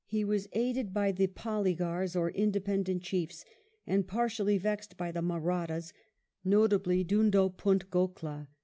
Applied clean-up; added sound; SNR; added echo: none; none; none; none.